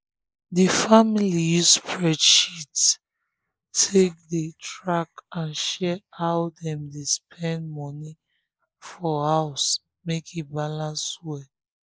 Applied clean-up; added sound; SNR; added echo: neural mask model Resemble Enhance denoiser.